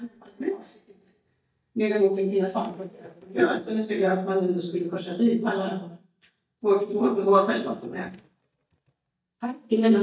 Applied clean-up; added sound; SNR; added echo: neural mask model DeepFilterNet 3.